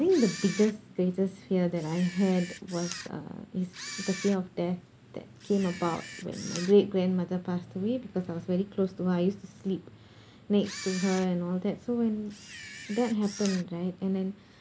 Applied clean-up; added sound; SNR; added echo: none; Camera; 14 dB; none.